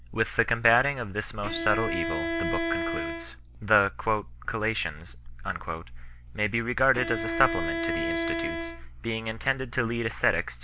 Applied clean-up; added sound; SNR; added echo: none; Bowed string instrument; 4 dB; none.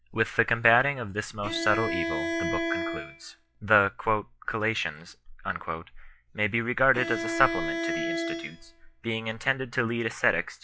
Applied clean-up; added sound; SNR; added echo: classical method log-MMSE.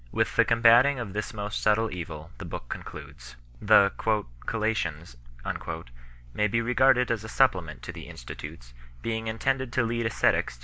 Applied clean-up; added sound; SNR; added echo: none; none; none; none.